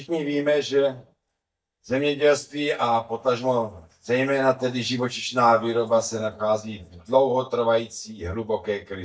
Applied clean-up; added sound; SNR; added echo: neural mask model DeepFilterNet 3.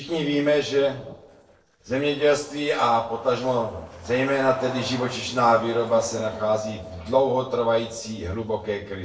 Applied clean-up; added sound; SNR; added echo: neural separator model SepFormer DNS4.